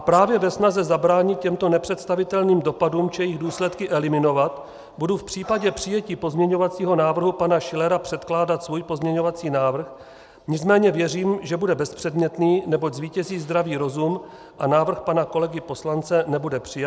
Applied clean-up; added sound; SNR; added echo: none; none; none; none.